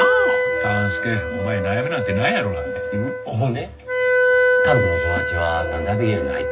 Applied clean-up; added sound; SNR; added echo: none; Wind instrument, woodwind instrument; -3 dB; reverberation time 0.4 s.